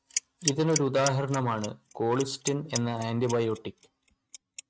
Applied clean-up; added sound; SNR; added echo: neural mask model RNNoise.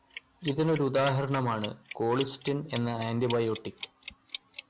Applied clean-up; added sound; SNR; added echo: none; Clock; 4 dB; none.